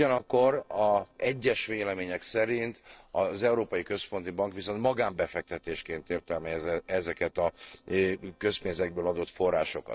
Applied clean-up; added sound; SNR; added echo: neural separator model SepFormer DNS4.